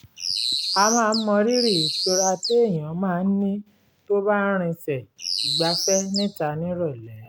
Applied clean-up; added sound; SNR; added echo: none; Bird; 3 dB; none.